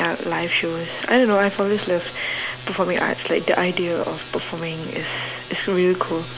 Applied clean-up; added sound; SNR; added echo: none; none; none; none.